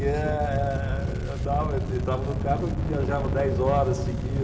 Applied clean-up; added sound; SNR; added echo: none; Engine starting; -1 dB; reverberation time 1.6 s.